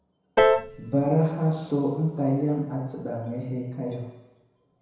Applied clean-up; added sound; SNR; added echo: none; Piano; 0 dB; reverberation time 1.0 s.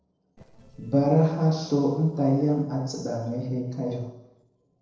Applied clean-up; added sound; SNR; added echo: neural separator model SepFormer DNS4.